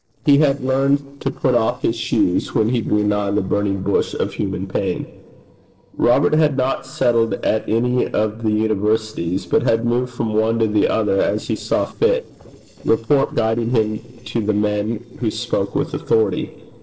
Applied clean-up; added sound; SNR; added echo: neural separator model SepFormer DNS4.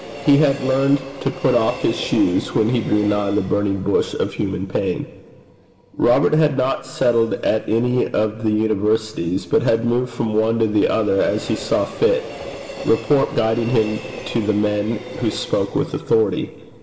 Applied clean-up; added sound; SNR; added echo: none; Train; 16 dB; reverberation time 1.9 s.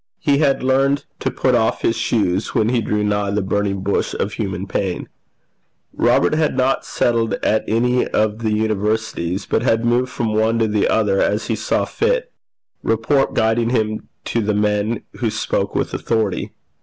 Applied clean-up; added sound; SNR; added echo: none; none; none; none.